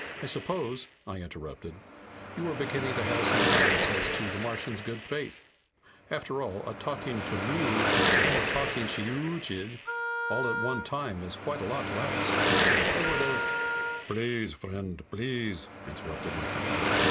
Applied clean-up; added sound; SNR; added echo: none; Car passing by / Traffic noise, roadway noise / Engine + Wind instrument, woodwind instrument; -4 dB; none.